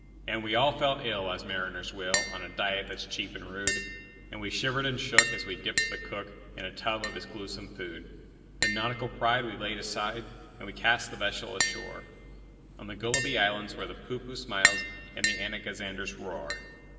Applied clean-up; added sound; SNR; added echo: none; Tap; 2 dB; reverberation time 2.4 s.